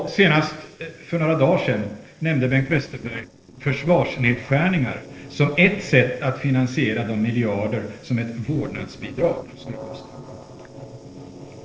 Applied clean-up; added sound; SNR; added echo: neural separator model SepFormer DNS4.